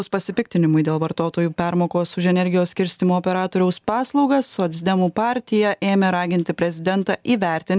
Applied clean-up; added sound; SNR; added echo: none; none; none; none.